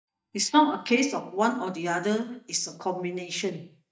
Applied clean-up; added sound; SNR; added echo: neural mask model DeepFilterNet 3.